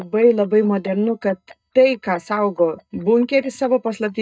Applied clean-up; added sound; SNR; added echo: neural mask model DeepFilterNet 3.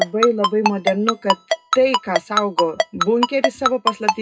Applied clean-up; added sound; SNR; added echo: classical method WPE with log-MMSE.